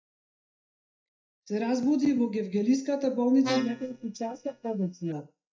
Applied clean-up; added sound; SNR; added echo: neural mask model DeepFilterNet 3.